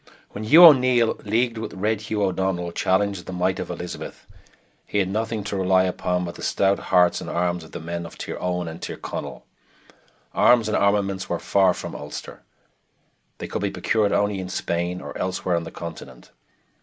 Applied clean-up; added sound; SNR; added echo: none; none; none; none.